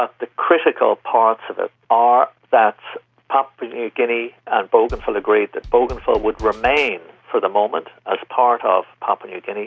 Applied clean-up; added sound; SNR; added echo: none; Bass drum / Snare drum / Drum kit; 17 dB; none.